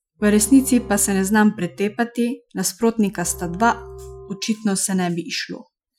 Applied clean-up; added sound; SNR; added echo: classical method Wiener filter.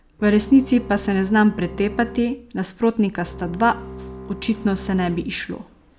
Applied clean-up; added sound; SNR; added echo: none; Bowed string instrument; 16 dB; none.